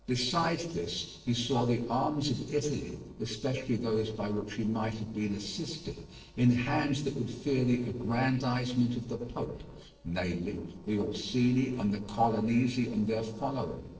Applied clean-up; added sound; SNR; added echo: neural separator model SepFormer DNS4.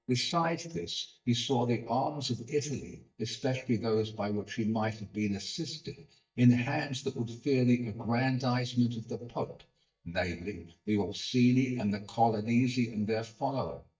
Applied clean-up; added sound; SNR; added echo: neural mask model DeepFilterNet 3.